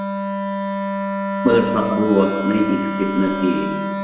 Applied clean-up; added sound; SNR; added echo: none; Wind instrument, woodwind instrument; 2 dB; reverberation time 0.9 s.